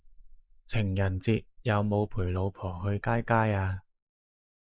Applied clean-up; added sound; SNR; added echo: neural mask model Resemble Enhance denoiser.